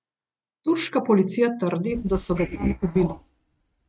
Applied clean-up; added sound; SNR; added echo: neural mask model RNNoise.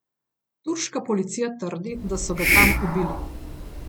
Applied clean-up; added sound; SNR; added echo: none; Hiss; -5 dB; none.